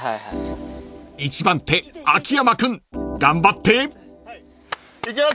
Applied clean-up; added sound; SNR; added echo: none; Organ; 14 dB; none.